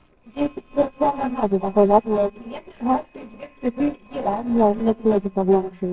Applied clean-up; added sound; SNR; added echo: neural separator model SepFormer WHAMR!.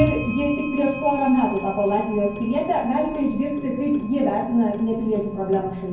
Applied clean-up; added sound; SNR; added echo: none; Clock; 12 dB; reverberation time 0.9 s.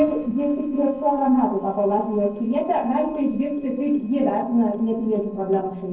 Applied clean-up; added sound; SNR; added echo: neural separator model SepFormer DNS4.